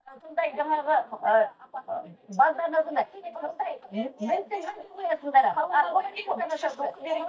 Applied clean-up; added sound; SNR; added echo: neural mask model DeepFilterNet 3.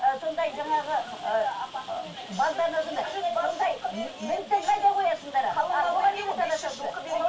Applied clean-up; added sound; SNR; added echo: none; Rain; 19 dB; reverberation time 0.2 s.